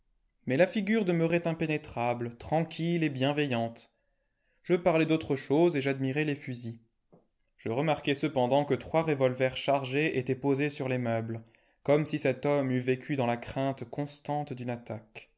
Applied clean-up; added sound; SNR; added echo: none; none; none; none.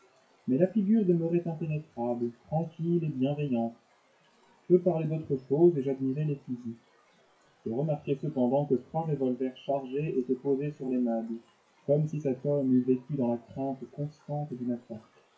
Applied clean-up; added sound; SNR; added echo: classical method WPE with log-MMSE.